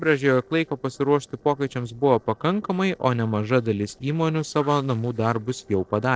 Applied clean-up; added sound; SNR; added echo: neural separator model SepFormer DNS4.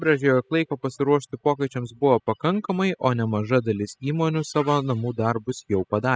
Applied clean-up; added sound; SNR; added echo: classical method spectral subtraction.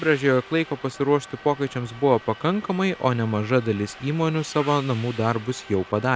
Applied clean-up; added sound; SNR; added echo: none; Subway, metro, underground; 19 dB; none.